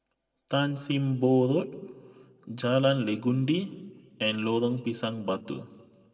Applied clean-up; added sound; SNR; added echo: none; none; none; reverberation time 1.6 s.